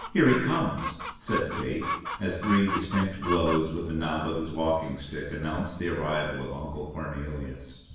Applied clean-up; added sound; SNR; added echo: none; Chicken, rooster; 9 dB; reverberation time 0.7 s.